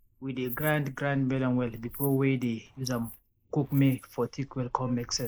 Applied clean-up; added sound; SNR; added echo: neural mask model Resemble Enhance denoiser.